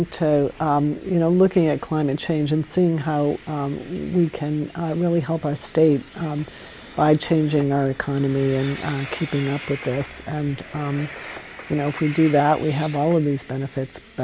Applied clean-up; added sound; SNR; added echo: none; Train; 19 dB; none.